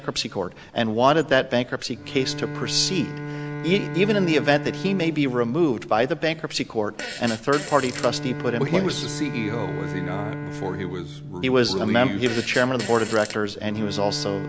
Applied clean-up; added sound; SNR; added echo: none; Bowed string instrument + Fart; 10 dB; none.